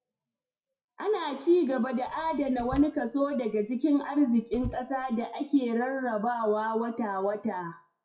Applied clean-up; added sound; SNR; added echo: classical method WPE with log-MMSE.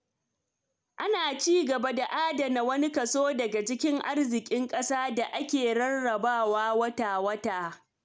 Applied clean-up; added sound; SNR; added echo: none; none; none; none.